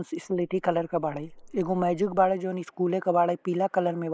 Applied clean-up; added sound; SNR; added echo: neural mask model Resemble Enhance denoiser.